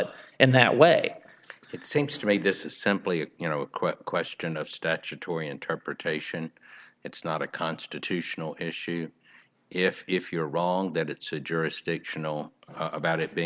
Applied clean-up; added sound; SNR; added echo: none; none; none; none.